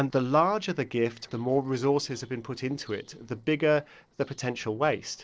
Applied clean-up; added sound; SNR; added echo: neural separator model SepFormer DNS4.